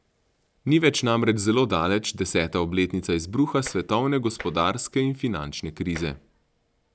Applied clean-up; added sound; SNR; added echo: none; Tap; 18 dB; none.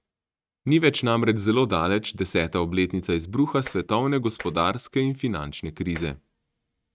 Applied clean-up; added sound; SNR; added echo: neural mask model RNNoise.